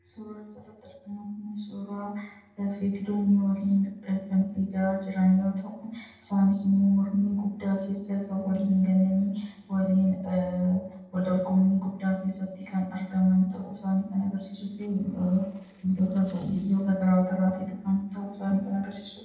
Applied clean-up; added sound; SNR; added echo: neural separator model SepFormer DNS4.